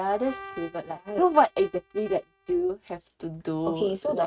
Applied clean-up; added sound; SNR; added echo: neural mask model RNNoise.